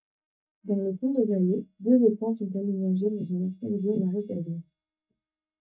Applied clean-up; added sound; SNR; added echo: neural mask model DeepFilterNet 3.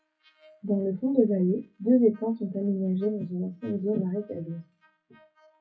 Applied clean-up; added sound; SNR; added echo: classical method WPE with log-MMSE.